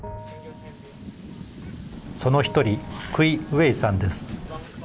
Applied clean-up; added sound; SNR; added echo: none; Bell; 20 dB; none.